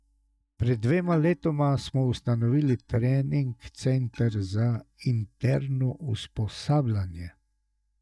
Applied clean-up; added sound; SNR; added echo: neural mask model DeepFilterNet 3.